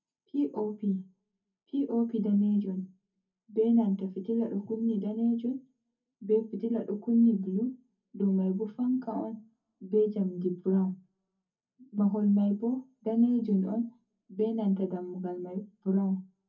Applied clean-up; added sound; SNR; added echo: none; none; none; reverberation time 0.3 s.